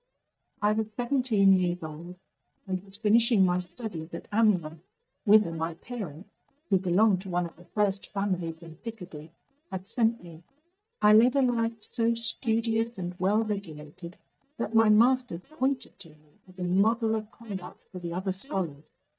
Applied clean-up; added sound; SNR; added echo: neural mask model DeepFilterNet 3.